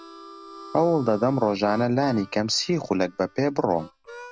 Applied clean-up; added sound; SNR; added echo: none; Harmonica; 19 dB; none.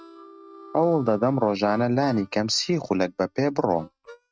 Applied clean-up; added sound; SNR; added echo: neural mask model RNNoise.